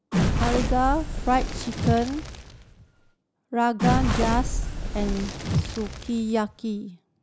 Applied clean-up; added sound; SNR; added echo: none; Crackle; -1 dB; none.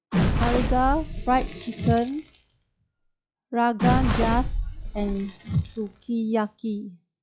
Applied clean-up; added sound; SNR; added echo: classical method log-MMSE.